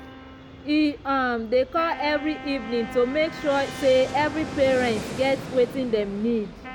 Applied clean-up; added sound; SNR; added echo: none; Wind instrument, woodwind instrument + Fixed-wing aircraft, airplane; 12 dB; none.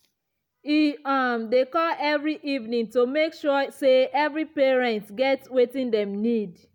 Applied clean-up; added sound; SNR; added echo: none; none; none; none.